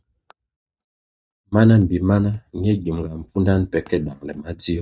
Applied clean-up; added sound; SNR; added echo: neural mask model DeepFilterNet 3.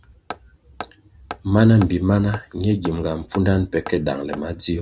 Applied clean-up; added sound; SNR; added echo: none; Hammer; 18 dB; none.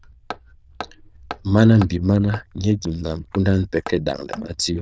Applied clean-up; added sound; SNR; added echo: neural diffusion model UNIVERSE++.